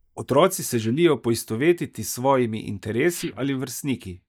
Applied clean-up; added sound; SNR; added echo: neural mask model DeepFilterNet 3.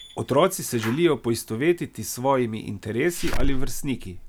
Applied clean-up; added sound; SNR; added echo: none; Slam / Alarm; 3 dB; none.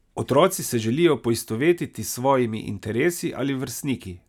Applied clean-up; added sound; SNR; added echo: none; none; none; none.